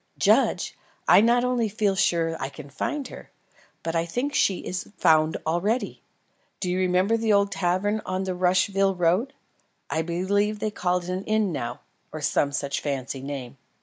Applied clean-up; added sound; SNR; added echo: none; none; none; none.